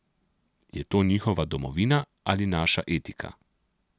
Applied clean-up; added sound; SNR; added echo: none; none; none; none.